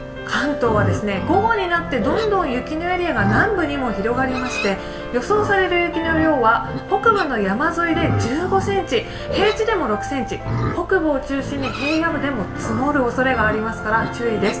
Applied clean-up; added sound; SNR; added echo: none; Livestock, farm animals, working animals; 8 dB; reverberation time 0.6 s.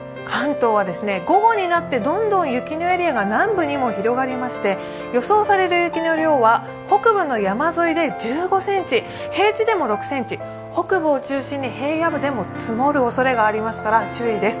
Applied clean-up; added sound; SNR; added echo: none; none; none; none.